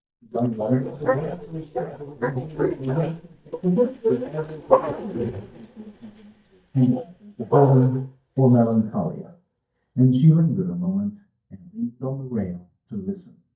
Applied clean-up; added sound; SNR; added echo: neural mask model DeepFilterNet 3.